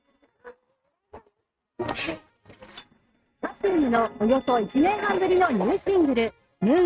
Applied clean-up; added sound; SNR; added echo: neural mask model RNNoise.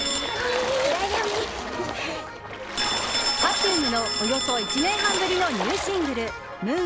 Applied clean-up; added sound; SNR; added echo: none; Water / Splash, splatter + Telephone; 2 dB; none.